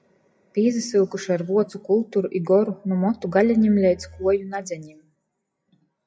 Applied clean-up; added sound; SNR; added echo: classical method WPE with log-MMSE.